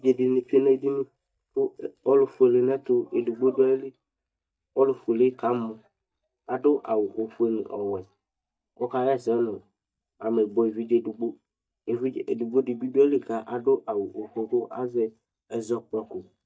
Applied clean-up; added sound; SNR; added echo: neural mask model DeepFilterNet 3.